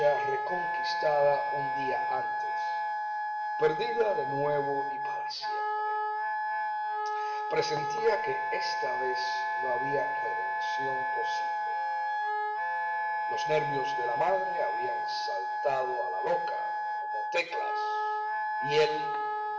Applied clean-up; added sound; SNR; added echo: none; Wind instrument, woodwind instrument; -3 dB; reverberation time 2.2 s.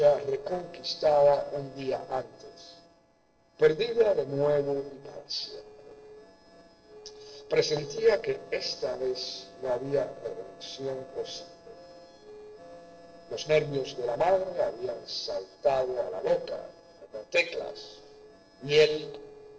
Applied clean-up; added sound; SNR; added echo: neural separator model SepFormer DNS4.